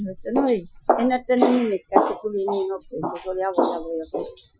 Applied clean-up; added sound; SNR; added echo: classical method Wiener filter.